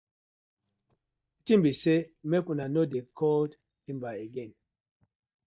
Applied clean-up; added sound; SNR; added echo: neural mask model DeepFilterNet 3.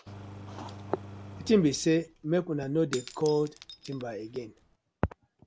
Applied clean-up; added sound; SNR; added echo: none; Shatter / Crushing + Engine; 16 dB; none.